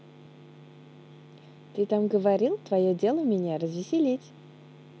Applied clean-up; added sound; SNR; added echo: none; none; none; none.